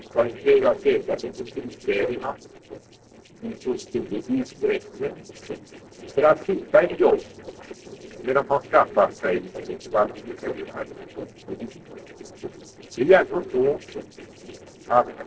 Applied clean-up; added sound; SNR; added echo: neural separator model SepFormer DNS4.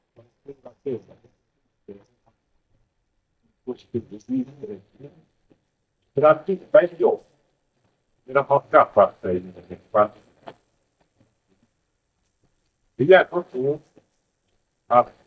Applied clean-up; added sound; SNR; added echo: neural mask model DeepFilterNet 3.